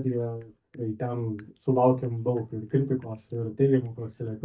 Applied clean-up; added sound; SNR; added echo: neural mask model DeepFilterNet 3.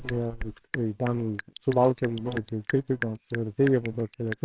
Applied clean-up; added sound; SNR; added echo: neural separator model SepFormer WHAMR!.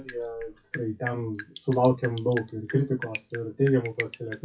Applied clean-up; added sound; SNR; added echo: classical method WPE with log-MMSE.